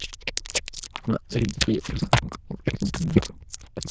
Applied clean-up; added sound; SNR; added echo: neural diffusion model UNIVERSE++.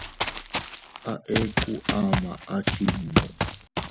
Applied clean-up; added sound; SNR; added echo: none; Run; -3 dB; none.